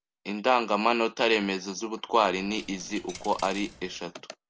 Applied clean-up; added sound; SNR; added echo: none; Coin (dropping); 19 dB; none.